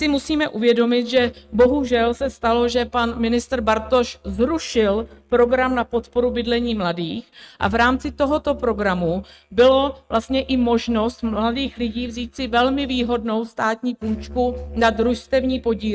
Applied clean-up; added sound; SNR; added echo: neural mask model RNNoise.